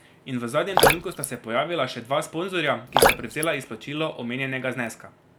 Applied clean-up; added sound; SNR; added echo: none; Drip; -2 dB; none.